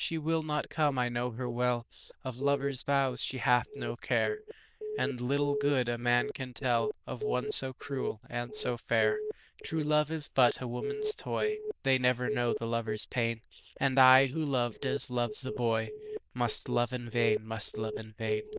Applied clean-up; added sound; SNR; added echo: neural diffusion model UNIVERSE++.